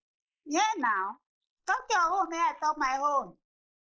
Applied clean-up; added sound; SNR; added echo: neural mask model Resemble Enhance denoiser.